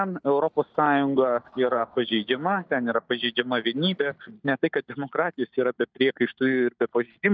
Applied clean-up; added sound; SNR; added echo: neural mask model DeepFilterNet 3.